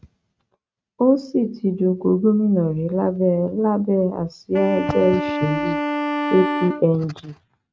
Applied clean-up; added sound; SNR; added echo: neural mask model RNNoise.